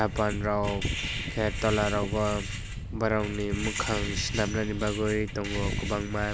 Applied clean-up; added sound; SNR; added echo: none; none; none; none.